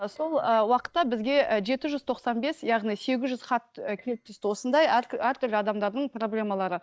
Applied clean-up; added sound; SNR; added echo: neural mask model DeepFilterNet 3.